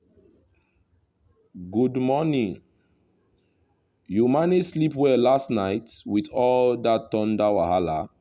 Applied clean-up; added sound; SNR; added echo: none; none; none; none.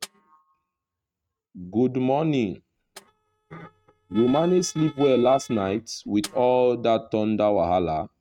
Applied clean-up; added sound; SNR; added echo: neural mask model RNNoise.